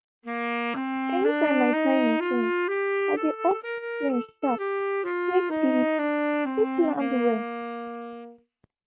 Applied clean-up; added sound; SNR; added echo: neural mask model RNNoise.